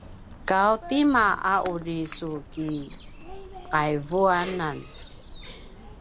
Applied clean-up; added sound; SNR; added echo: none; Bird vocalization, bird call, bird song; 14 dB; none.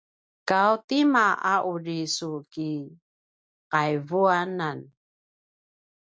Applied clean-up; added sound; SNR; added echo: none; none; none; none.